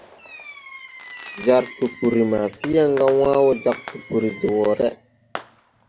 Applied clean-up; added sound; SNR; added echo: none; Fireworks; 17 dB; none.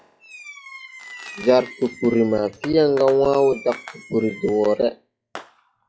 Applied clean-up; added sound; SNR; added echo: classical method log-MMSE.